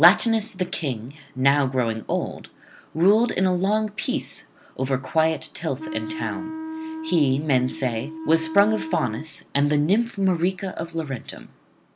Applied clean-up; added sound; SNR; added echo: none; Wind instrument, woodwind instrument; 9 dB; none.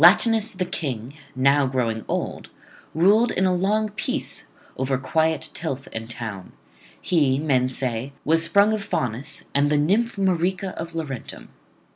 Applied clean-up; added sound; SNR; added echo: none; none; none; none.